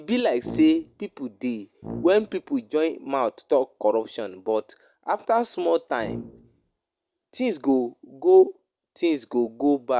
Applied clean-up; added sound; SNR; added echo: none; Brass instrument; 14 dB; none.